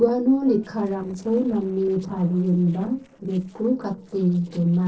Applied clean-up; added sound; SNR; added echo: neural separator model SepFormer DNS4.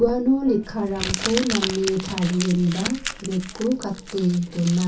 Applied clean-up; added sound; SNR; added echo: none; Crumpling, crinkling; 9 dB; reverberation time 0.3 s.